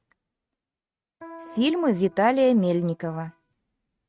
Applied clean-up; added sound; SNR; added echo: neural mask model RNNoise.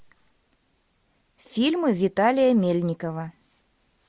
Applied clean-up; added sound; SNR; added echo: none; none; none; none.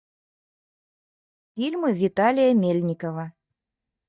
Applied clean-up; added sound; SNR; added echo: neural mask model DeepFilterNet 3.